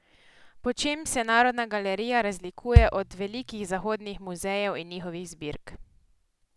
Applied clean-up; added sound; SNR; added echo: none; Bass drum; -3 dB; none.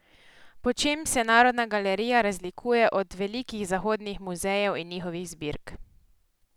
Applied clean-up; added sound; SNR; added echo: none; none; none; none.